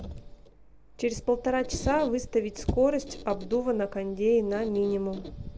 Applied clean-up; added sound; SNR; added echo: none; Squeak; 12 dB; none.